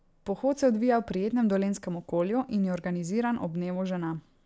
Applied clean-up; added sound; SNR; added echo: none; none; none; none.